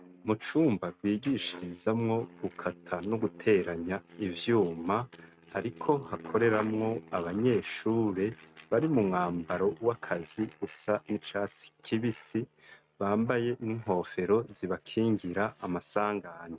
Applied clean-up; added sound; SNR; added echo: neural mask model RNNoise.